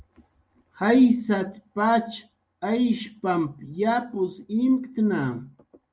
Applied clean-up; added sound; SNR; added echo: none; none; none; none.